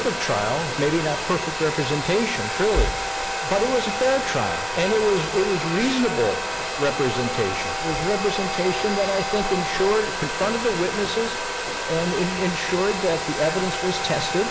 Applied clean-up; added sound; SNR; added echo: none; Domestic sounds, home sounds; 3 dB; none.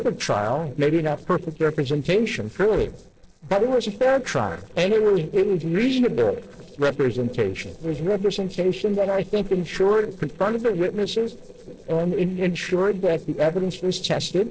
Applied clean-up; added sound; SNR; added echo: neural separator model SepFormer DNS4.